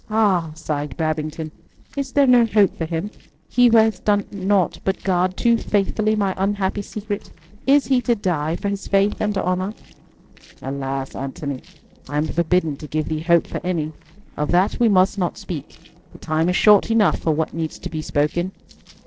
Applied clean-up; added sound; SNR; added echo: neural separator model SepFormer DNS4.